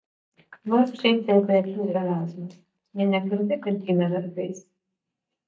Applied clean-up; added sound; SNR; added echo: neural mask model DeepFilterNet 3.